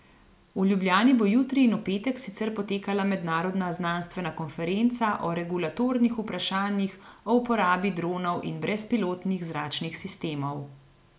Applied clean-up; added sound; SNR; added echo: none; none; none; none.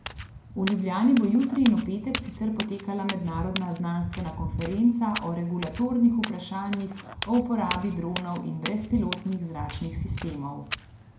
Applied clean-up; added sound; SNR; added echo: none; Walk, footsteps; 10 dB; reverberation time 0.4 s.